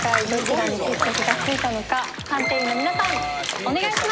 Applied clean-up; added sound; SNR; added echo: none; Bathtub (filling or washing); 4 dB; none.